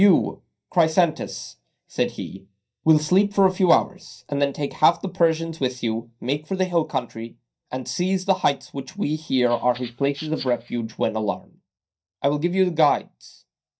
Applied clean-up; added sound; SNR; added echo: neural mask model DeepFilterNet 3.